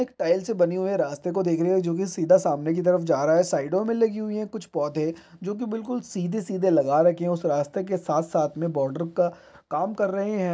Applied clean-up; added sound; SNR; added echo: none; none; none; none.